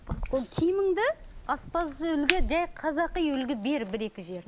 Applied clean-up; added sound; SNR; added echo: neural mask model Resemble Enhance denoiser.